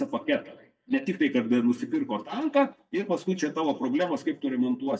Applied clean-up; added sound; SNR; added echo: neural mask model DeepFilterNet 3.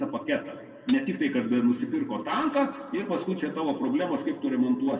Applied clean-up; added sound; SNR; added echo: none; Hi-hat; 16 dB; reverberation time 1.5 s.